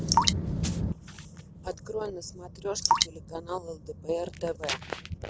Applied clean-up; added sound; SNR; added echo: none; Drip; -2 dB; none.